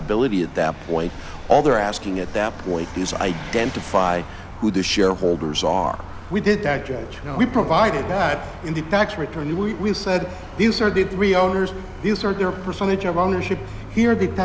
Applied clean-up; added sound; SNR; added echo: none; Vehicle; 13 dB; none.